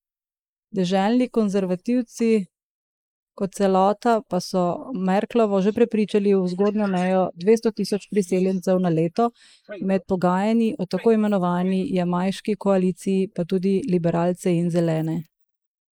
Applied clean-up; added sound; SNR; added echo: neural mask model Resemble Enhance denoiser.